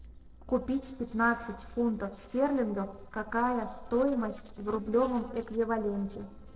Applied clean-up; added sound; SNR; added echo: neural separator model SepFormer DNS4.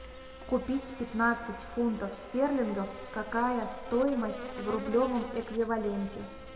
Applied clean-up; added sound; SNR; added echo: none; Buzz; 14 dB; reverberation time 1.5 s.